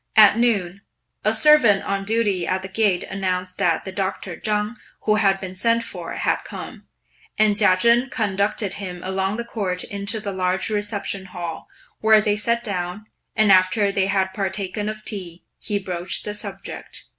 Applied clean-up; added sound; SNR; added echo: none; none; none; none.